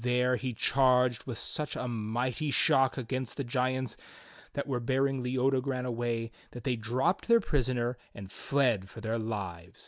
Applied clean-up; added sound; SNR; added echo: none; none; none; none.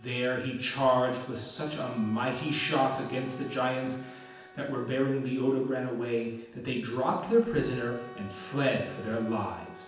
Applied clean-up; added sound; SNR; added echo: none; Bowed string instrument; 19 dB; reverberation time 0.9 s.